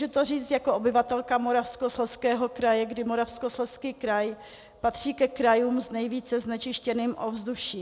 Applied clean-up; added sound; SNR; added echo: none; none; none; none.